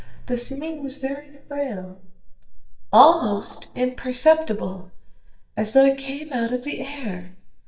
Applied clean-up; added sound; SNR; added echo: neural mask model DeepFilterNet 3.